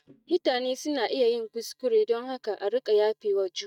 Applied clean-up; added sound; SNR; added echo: neural mask model DeepFilterNet 3.